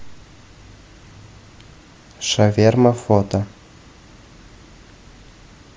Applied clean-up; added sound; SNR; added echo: none; none; none; none.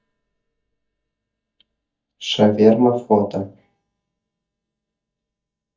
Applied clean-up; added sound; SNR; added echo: neural mask model DeepFilterNet 3.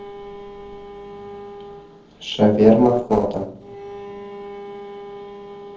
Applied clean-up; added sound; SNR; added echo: neural separator model SepFormer DNS4.